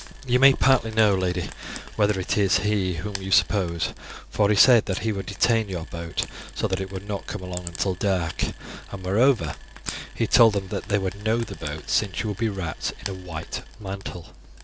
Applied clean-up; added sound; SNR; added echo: none; Frying (food); 19 dB; none.